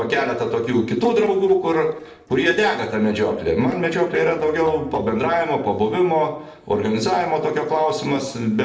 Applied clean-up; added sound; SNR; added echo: neural separator model SepFormer DNS4.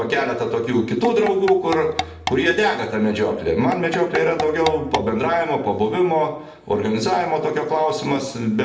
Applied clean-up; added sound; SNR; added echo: none; Tap / Percussion; 11 dB; reverberation time 0.6 s.